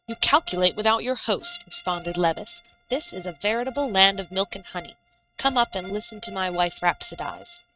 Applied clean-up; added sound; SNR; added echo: neural mask model RNNoise.